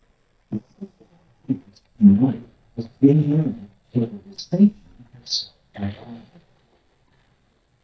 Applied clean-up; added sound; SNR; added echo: neural mask model DeepFilterNet 3.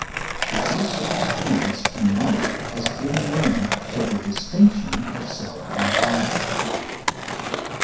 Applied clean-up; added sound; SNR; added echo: none; Skateboard; 1 dB; reverberation time 0.6 s.